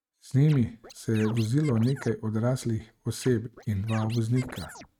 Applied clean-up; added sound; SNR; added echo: neural mask model RNNoise.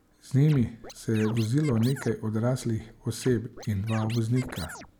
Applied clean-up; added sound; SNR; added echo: none; Scratching (performance technique); 16 dB; none.